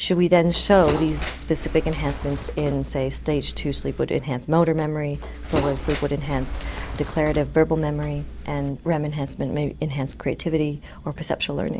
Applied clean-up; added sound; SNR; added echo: none; Bird; 8 dB; none.